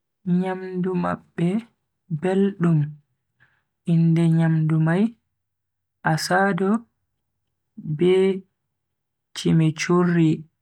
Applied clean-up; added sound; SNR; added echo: none; none; none; none.